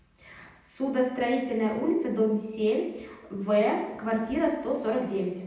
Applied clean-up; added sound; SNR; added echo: none; none; none; reverberation time 0.9 s.